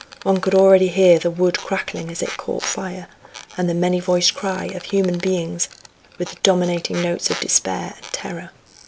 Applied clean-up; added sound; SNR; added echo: none; Squeak; 18 dB; none.